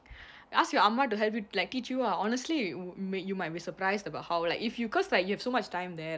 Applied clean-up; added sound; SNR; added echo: none; none; none; none.